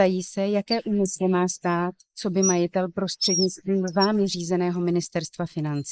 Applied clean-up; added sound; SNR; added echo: neural mask model Resemble Enhance denoiser.